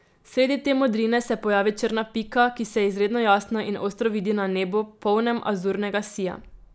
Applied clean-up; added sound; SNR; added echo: none; none; none; none.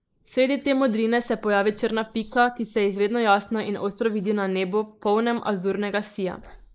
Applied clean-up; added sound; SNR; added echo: neural mask model Resemble Enhance denoiser.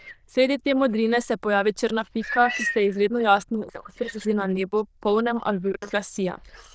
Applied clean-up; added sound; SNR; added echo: neural diffusion model UNIVERSE++.